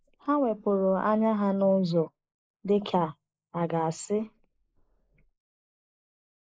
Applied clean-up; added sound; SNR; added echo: neural mask model Resemble Enhance denoiser.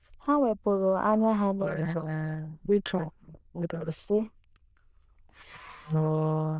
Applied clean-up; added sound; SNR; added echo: neural diffusion model UNIVERSE++.